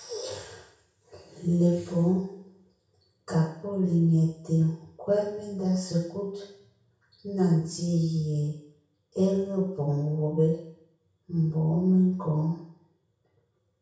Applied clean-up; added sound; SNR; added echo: none; none; none; reverberation time 0.6 s.